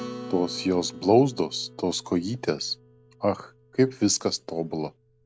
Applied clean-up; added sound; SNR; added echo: none; Acoustic guitar; 18 dB; none.